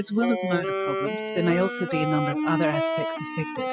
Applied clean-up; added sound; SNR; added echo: classical method spectral subtraction.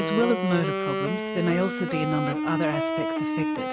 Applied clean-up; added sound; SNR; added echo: none; Wind instrument, woodwind instrument; 1 dB; none.